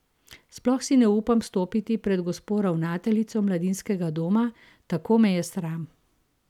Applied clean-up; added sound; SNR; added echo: none; none; none; none.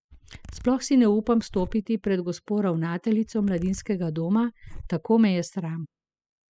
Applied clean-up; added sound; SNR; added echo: classical method spectral subtraction.